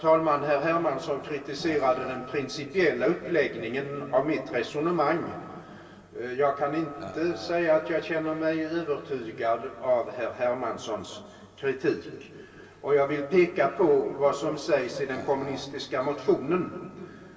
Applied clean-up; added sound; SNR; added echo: none; Burping, eructation; 15 dB; reverberation time 2.3 s.